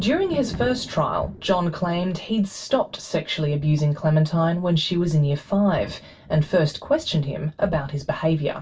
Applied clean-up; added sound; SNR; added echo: none; Thunder; 18 dB; reverberation time 0.1 s.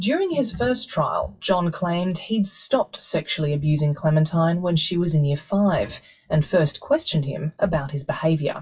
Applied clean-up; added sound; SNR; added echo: classical method WPE with log-MMSE.